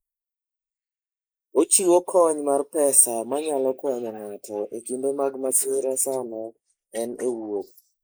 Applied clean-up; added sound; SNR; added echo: neural mask model Resemble Enhance denoiser.